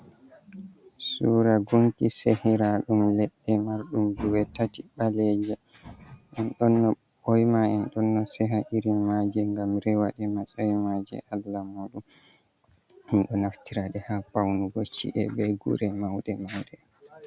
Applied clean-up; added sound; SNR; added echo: none; none; none; none.